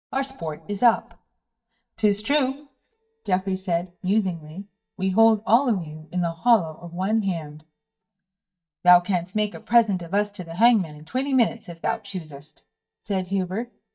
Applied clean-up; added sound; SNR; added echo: neural mask model DeepFilterNet 3.